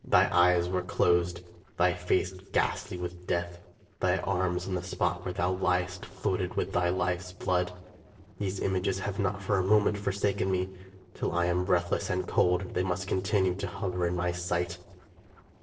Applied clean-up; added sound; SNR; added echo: neural separator model SepFormer DNS4.